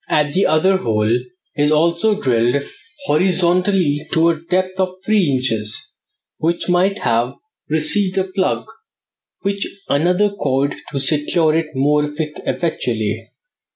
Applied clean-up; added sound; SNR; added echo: none; none; none; none.